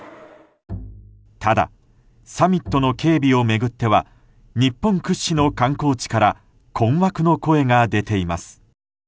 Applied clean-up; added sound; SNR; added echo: none; Bowed string instrument; 18 dB; none.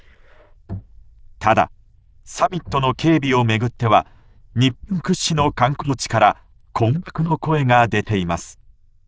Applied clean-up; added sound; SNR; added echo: neural diffusion model UNIVERSE++.